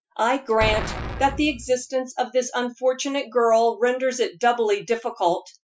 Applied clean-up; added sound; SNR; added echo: classical method Wiener filter.